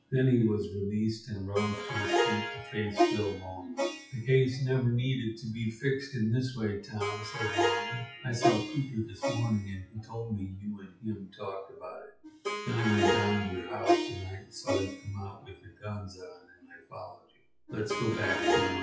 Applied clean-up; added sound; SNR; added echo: classical method WPE with log-MMSE.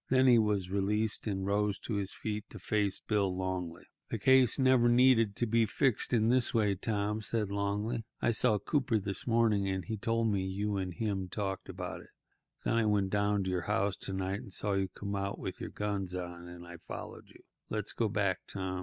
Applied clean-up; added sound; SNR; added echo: none; none; none; none.